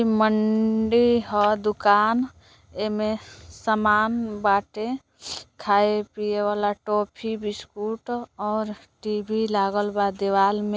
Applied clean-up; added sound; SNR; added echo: none; none; none; none.